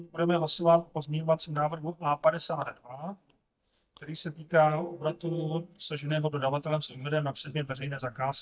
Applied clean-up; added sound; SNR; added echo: neural mask model DeepFilterNet 3.